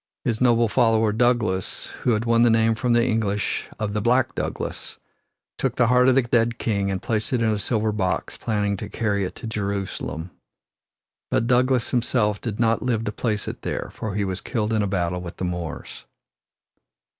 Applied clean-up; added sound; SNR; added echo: none; none; none; none.